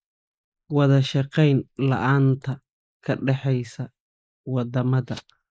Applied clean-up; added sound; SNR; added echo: neural mask model Resemble Enhance denoiser.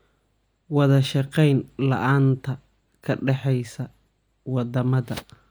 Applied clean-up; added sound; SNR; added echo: none; none; none; none.